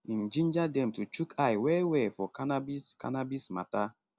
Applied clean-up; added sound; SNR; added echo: none; none; none; none.